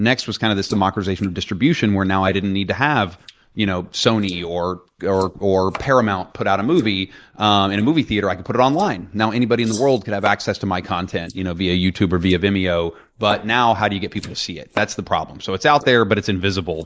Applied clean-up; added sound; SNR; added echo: neural mask model Resemble Enhance denoiser.